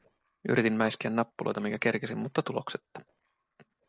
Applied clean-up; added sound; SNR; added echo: neural separator model SepFormer DNS4.